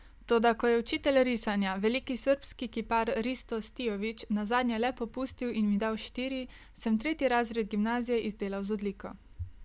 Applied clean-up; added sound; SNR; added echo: none; none; none; none.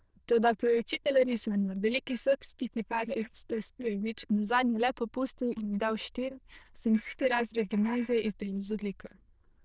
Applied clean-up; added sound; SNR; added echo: neural diffusion model UNIVERSE++.